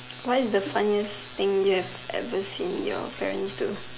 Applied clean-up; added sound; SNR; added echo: none; Splash, splatter; 19 dB; none.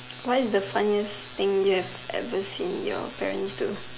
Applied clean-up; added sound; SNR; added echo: none; none; none; none.